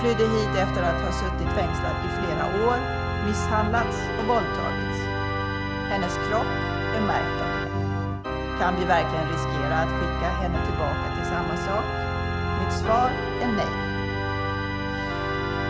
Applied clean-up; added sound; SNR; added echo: none; Organ; -3 dB; none.